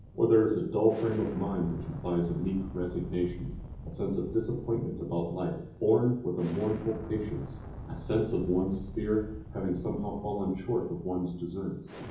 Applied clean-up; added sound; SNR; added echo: none; Explosion; 13 dB; reverberation time 0.7 s.